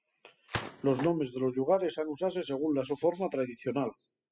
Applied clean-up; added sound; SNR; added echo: classical method spectral subtraction.